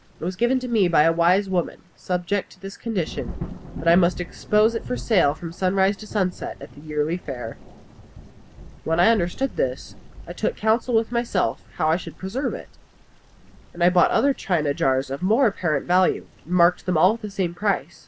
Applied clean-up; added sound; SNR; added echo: none; Thunder / Rain; 17 dB; none.